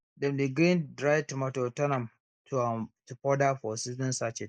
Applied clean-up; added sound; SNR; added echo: neural mask model Resemble Enhance denoiser.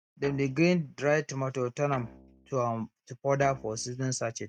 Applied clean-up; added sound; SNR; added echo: neural mask model RNNoise.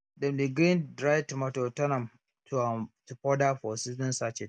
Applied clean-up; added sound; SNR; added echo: none; none; none; none.